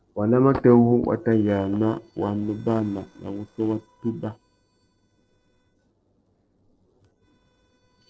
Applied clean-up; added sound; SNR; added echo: neural separator model SepFormer DNS4.